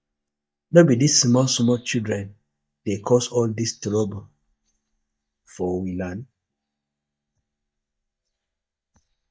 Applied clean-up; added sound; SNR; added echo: neural mask model DeepFilterNet 3.